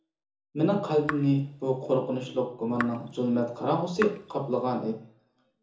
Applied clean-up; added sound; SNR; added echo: none; Raindrop / Drip; 12 dB; reverberation time 0.7 s.